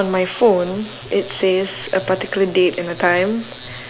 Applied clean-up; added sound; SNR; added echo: none; none; none; none.